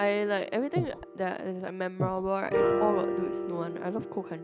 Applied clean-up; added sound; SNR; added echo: none; Breathing + Piano; 1 dB; none.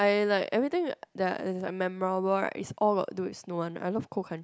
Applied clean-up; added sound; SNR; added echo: none; none; none; none.